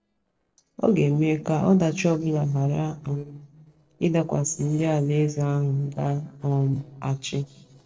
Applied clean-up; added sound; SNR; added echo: neural separator model SepFormer DNS4.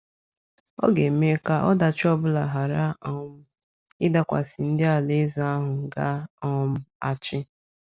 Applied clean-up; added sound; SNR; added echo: none; none; none; none.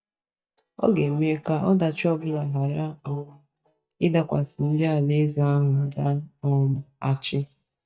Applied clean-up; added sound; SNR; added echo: neural mask model DeepFilterNet 3.